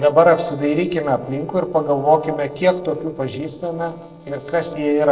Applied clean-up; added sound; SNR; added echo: neural separator model SepFormer DNS4.